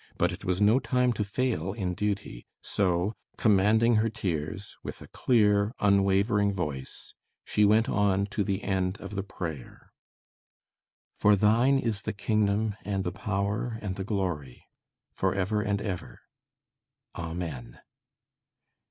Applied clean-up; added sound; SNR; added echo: none; none; none; none.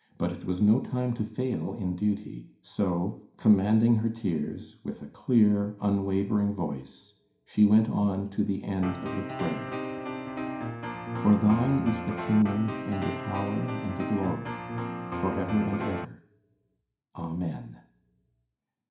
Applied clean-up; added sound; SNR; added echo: none; Piano; 6 dB; reverberation time 0.5 s.